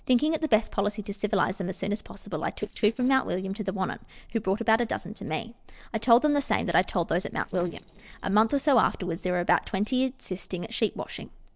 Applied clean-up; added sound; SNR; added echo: neural separator model SepFormer DNS4.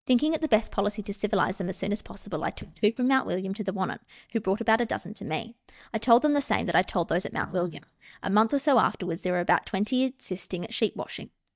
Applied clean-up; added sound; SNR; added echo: neural mask model DeepFilterNet 3.